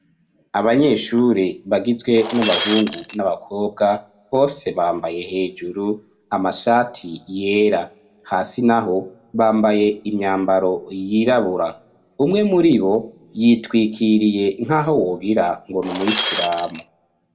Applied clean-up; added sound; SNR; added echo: none; Shatter; -2 dB; reverberation time 0.3 s.